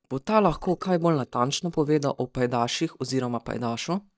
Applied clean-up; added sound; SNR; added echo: neural mask model DeepFilterNet 3.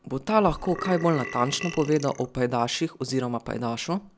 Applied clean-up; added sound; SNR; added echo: none; Burping, eructation; 12 dB; none.